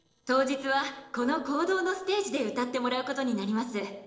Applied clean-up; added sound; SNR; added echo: neural separator model SepFormer DNS4.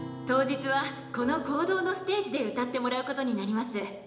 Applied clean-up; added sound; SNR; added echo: none; Acoustic guitar; 16 dB; reverberation time 0.8 s.